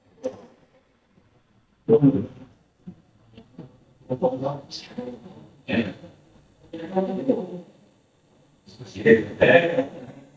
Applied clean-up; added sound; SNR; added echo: neural mask model DeepFilterNet 3.